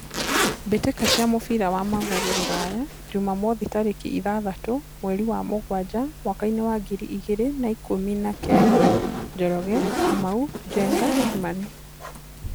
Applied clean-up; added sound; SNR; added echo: none; Zipper (clothing); 1 dB; none.